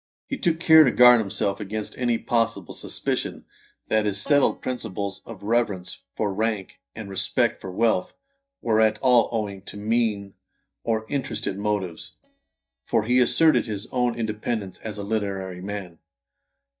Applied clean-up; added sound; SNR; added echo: neural mask model DeepFilterNet 3.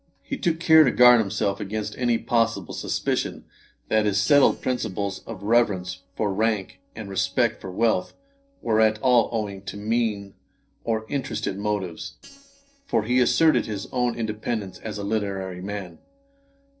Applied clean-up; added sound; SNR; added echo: neural separator model SepFormer DNS4.